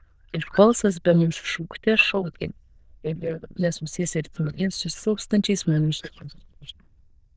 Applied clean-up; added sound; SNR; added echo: neural diffusion model UNIVERSE++.